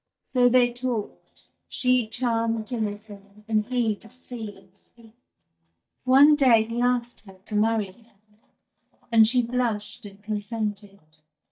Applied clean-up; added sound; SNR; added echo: neural mask model DeepFilterNet 3.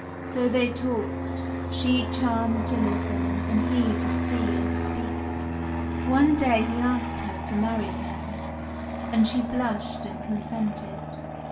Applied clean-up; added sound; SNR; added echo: none; Fixed-wing aircraft, airplane; 1 dB; reverberation time 0.3 s.